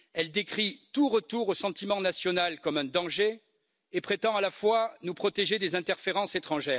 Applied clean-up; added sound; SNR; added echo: none; none; none; none.